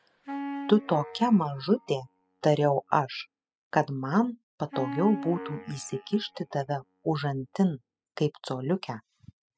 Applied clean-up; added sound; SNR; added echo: classical method spectral subtraction.